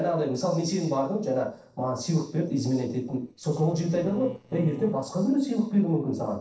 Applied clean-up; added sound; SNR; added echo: neural separator model SepFormer DNS4.